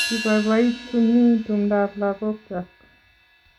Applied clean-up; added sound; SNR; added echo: none; Hi-hat; 13 dB; none.